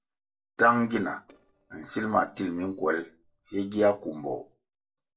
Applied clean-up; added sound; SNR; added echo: neural separator model SepFormer DNS4.